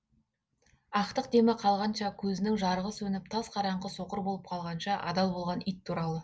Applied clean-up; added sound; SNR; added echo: none; none; none; none.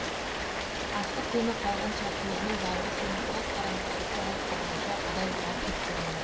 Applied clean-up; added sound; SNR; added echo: none; Rain; -4 dB; none.